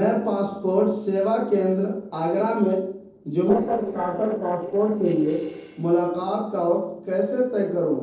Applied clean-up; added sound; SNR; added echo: neural separator model SepFormer DNS4.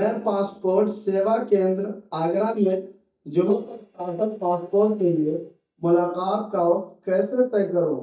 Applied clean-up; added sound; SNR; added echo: neural mask model DeepFilterNet 3.